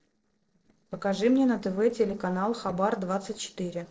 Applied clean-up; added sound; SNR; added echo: neural separator model SepFormer DNS4.